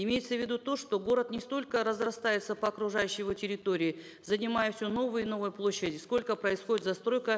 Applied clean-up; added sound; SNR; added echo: none; none; none; none.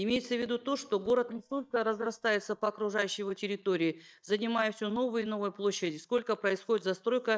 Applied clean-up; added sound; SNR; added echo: neural mask model DeepFilterNet 3.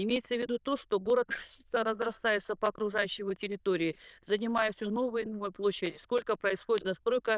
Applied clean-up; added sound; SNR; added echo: neural diffusion model UNIVERSE++.